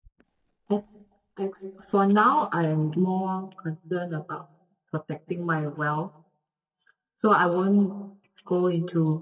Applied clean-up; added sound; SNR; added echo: neural mask model DeepFilterNet 3.